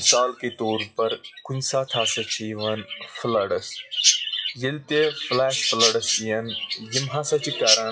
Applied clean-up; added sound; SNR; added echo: classical method WPE with log-MMSE.